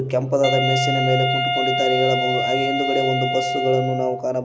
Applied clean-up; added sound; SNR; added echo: none; Wind instrument, woodwind instrument; 1 dB; none.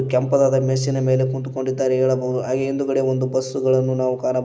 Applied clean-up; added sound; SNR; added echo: none; none; none; none.